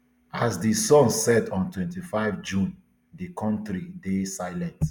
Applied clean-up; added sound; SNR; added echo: none; none; none; none.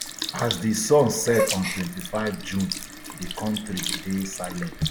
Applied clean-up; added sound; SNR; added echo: none; Gasp + Sink (filling or washing) / Liquid; 6 dB; none.